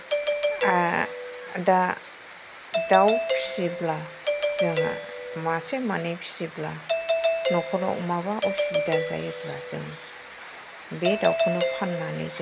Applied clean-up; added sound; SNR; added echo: none; Doorbell; 0 dB; none.